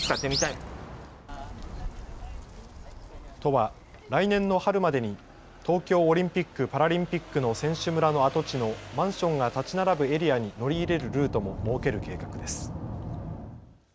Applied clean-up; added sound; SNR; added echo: none; none; none; none.